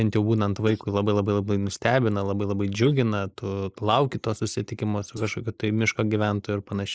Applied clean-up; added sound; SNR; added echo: neural mask model Resemble Enhance denoiser.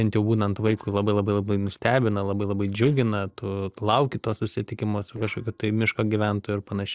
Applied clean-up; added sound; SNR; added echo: neural separator model SepFormer DNS4.